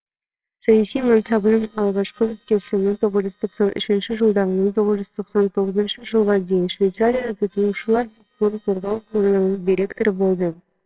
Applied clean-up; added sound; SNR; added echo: neural separator model SepFormer WHAMR!.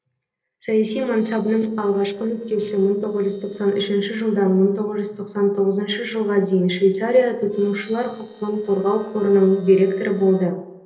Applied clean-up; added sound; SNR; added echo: neural separator model SepFormer DNS4.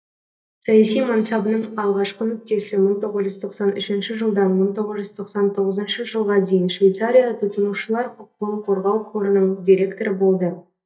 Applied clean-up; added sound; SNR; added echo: neural mask model DeepFilterNet 3.